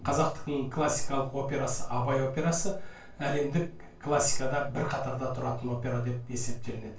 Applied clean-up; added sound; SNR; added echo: none; none; none; reverberation time 0.2 s.